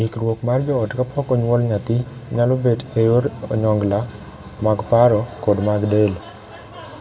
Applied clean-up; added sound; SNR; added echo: none; none; none; reverberation time 0.6 s.